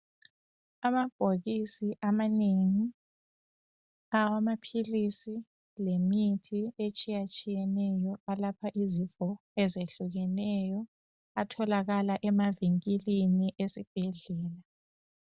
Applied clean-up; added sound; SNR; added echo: none; none; none; none.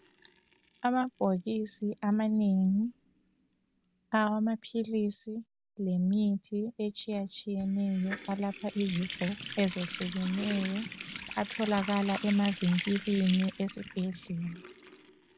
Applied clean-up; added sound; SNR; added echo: none; Water tap, faucet; 14 dB; none.